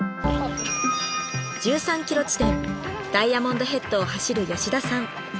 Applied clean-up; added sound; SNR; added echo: none; Bowed string instrument; 5 dB; none.